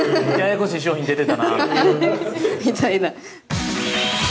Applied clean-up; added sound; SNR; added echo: none; none; none; none.